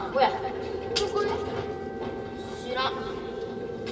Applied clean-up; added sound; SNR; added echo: none; Wind instrument, woodwind instrument; 13 dB; reverberation time 2.3 s.